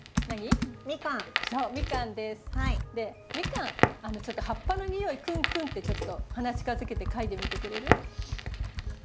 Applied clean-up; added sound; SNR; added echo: none; Crackle + Computer keyboard; -3 dB; none.